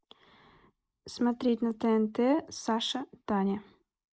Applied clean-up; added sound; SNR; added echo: neural mask model Resemble Enhance denoiser.